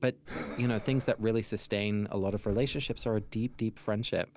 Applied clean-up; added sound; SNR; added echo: none; Breathing; 13 dB; none.